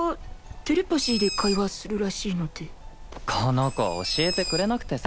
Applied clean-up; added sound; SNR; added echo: none; Bird; 8 dB; none.